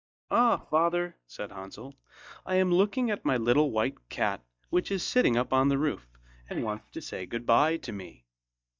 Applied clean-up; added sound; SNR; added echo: neural mask model DeepFilterNet 3.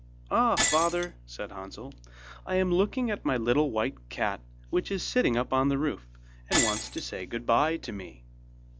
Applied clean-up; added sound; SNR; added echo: none; Shatter; 9 dB; none.